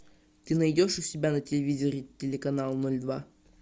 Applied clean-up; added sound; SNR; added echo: none; none; none; none.